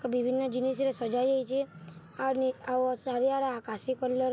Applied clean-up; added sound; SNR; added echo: none; none; none; none.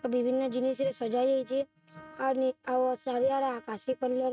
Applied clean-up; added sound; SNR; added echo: neural mask model RNNoise.